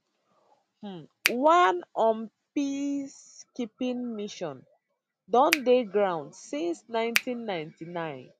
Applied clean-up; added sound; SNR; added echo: none; Finger snapping; 1 dB; none.